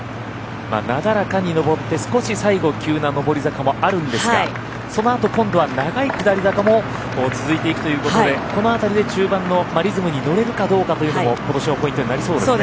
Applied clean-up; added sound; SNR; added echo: none; none; none; none.